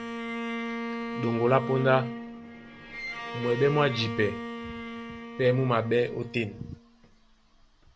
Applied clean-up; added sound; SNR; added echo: none; Bowed string instrument; 7 dB; none.